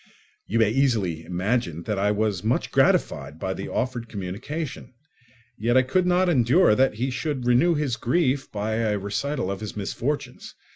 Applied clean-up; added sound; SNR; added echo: none; none; none; none.